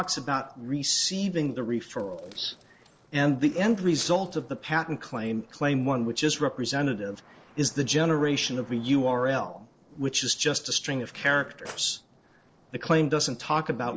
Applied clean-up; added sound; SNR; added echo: neural separator model SepFormer DNS4.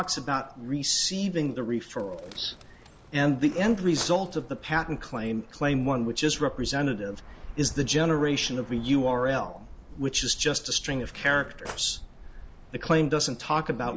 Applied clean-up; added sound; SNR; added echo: none; Bird + Cutlery, silverware / Drawer open or close; 16 dB; none.